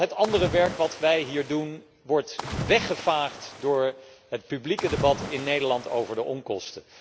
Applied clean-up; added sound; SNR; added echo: none; Splash, splatter; 10 dB; none.